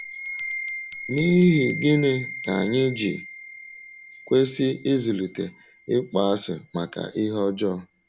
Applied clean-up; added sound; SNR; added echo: none; Bell; 4 dB; none.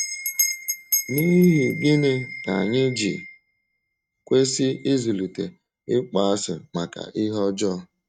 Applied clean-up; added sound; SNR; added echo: neural mask model RNNoise.